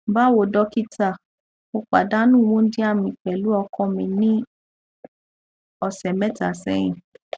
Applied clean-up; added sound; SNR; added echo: none; none; none; none.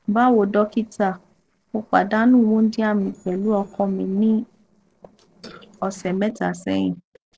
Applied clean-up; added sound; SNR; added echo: neural separator model SepFormer DNS4.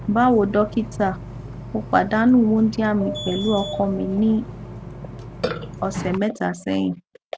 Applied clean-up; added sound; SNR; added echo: none; Burping, eructation; 11 dB; none.